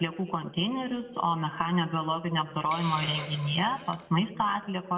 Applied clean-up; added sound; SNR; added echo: none; Hiss; 17 dB; reverberation time 1.9 s.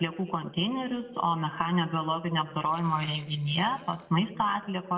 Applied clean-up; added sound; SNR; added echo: neural separator model SepFormer DNS4.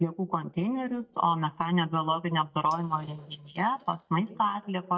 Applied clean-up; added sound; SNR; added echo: neural mask model DeepFilterNet 3.